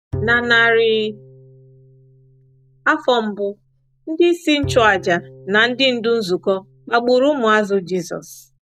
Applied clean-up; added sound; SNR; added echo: none; Bowed string instrument; 16 dB; none.